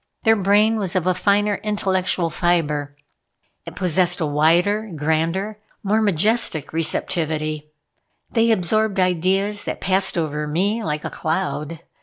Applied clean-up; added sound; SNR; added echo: none; none; none; none.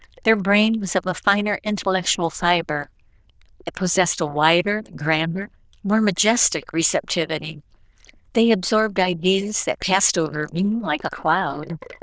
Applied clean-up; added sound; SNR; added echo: neural diffusion model UNIVERSE++.